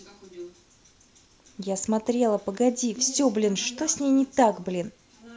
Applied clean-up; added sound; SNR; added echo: none; none; none; none.